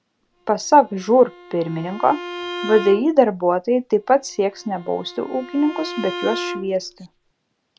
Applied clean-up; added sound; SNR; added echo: none; Bowed string instrument; 13 dB; none.